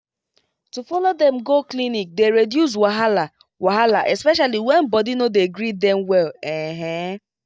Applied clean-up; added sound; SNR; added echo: neural mask model DeepFilterNet 3.